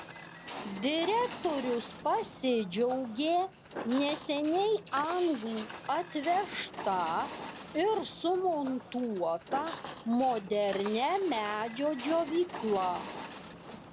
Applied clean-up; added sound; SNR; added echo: none; Walk, footsteps; 10 dB; none.